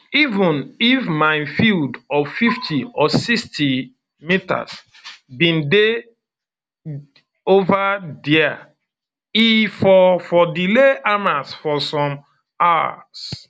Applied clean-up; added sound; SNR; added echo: none; none; none; none.